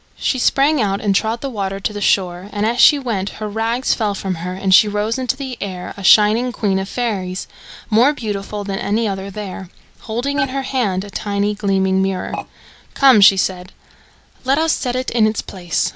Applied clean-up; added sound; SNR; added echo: neural mask model Resemble Enhance denoiser.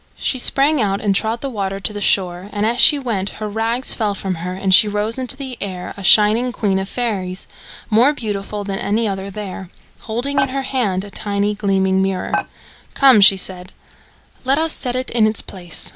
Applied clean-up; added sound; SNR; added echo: none; Dishes, pots, and pans; 9 dB; none.